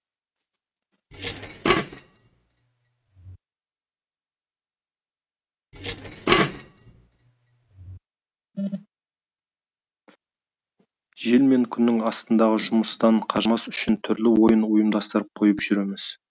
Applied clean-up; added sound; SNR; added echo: neural mask model RNNoise.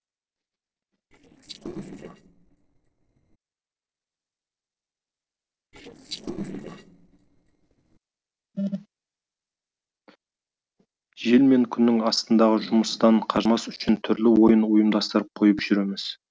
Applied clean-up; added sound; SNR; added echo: neural separator model SepFormer DNS4.